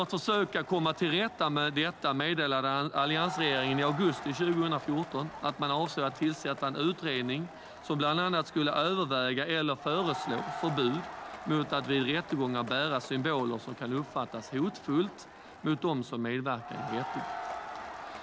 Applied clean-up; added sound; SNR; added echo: none; Crowd; 12 dB; none.